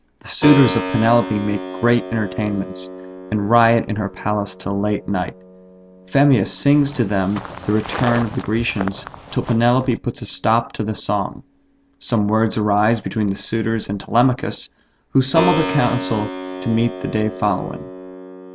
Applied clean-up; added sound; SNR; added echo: none; Walk, footsteps + Keyboard (musical); 10 dB; none.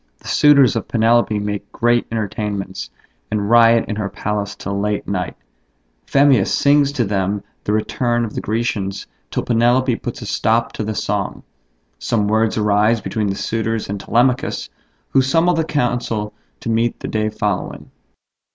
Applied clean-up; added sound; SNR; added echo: none; none; none; none.